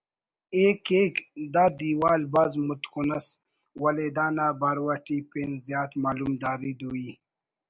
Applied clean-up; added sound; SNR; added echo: none; none; none; none.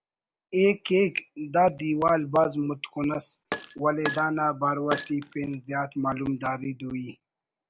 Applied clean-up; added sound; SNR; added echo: none; Glass; 10 dB; none.